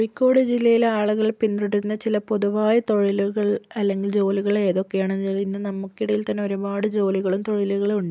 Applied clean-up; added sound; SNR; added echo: none; none; none; none.